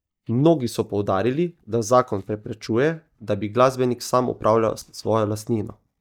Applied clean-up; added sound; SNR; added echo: neural mask model DeepFilterNet 3.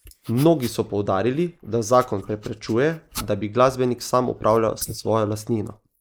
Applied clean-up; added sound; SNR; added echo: neural mask model Resemble Enhance denoiser.